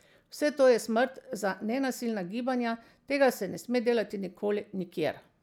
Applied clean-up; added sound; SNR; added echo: none; none; none; none.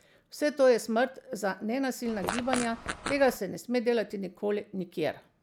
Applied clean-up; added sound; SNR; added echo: none; Fart; 7 dB; none.